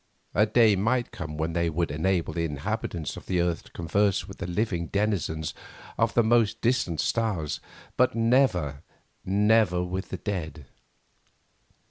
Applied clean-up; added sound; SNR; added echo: none; none; none; none.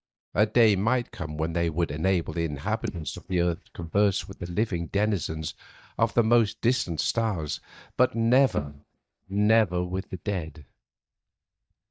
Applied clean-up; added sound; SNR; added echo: neural mask model DeepFilterNet 3.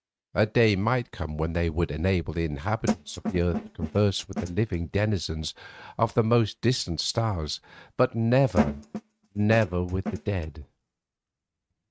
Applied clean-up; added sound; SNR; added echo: neural mask model RNNoise.